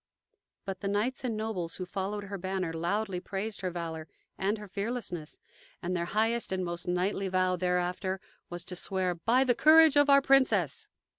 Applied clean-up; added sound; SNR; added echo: none; none; none; none.